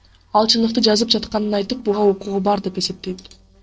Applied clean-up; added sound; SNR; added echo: neural separator model SepFormer DNS4.